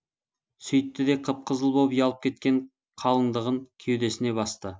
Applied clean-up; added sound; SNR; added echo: none; none; none; none.